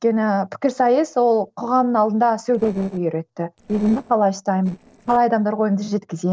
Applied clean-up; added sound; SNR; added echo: neural separator model SepFormer DNS4.